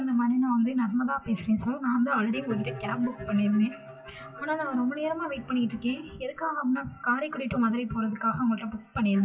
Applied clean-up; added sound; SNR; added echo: classical method WPE with log-MMSE.